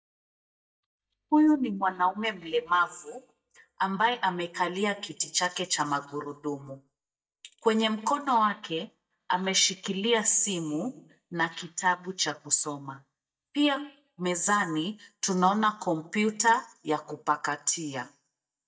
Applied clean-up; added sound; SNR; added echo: neural mask model DeepFilterNet 3.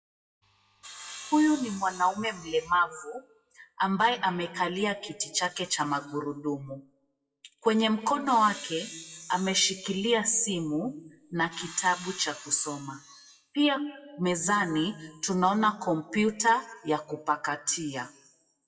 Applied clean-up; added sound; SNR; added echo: classical method WPE with log-MMSE.